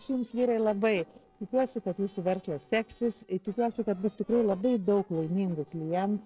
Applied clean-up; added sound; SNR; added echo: neural separator model SepFormer DNS4.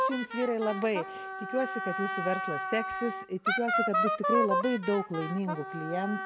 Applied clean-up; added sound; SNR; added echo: none; Wind instrument, woodwind instrument; 1 dB; none.